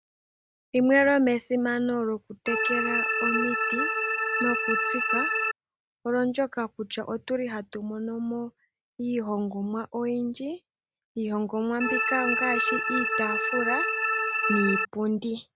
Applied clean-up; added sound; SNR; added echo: none; Organ; -2 dB; none.